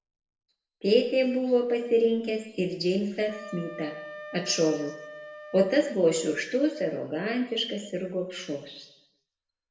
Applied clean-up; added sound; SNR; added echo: none; Wind instrument, woodwind instrument; 19 dB; reverberation time 0.8 s.